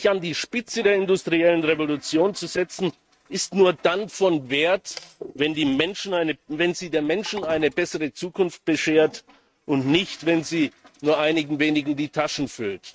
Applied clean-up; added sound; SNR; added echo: neural mask model RNNoise.